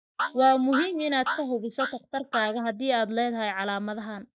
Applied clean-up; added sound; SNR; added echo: neural mask model Resemble Enhance denoiser.